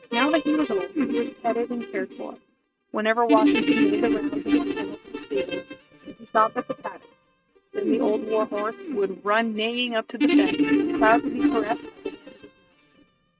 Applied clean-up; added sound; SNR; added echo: neural mask model RNNoise.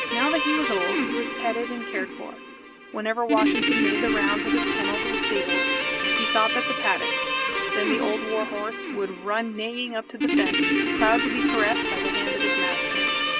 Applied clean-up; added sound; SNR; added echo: none; Guitar; -3 dB; none.